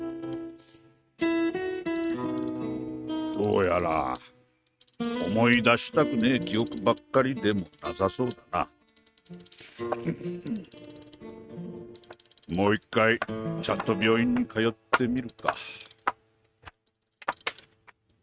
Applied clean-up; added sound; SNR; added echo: neural mask model RNNoise.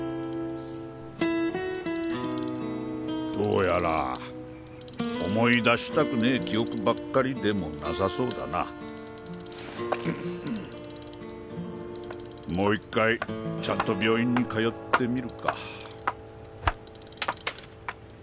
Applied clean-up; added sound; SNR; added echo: none; Clock; 18 dB; none.